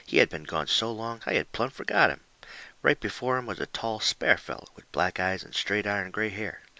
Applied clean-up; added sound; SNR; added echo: none; none; none; none.